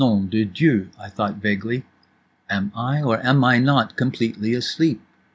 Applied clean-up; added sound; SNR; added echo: none; none; none; none.